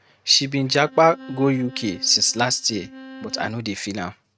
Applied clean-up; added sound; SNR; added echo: neural mask model RNNoise.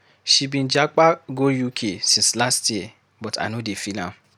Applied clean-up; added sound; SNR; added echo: none; none; none; none.